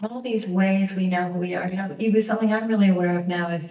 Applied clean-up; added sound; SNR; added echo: neural mask model DeepFilterNet 3.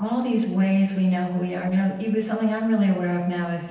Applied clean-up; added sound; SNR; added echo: neural separator model SepFormer DNS4.